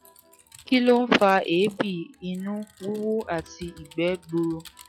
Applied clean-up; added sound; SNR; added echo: classical method log-MMSE.